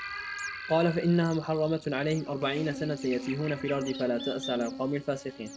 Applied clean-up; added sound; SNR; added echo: none; Buzz; 12 dB; none.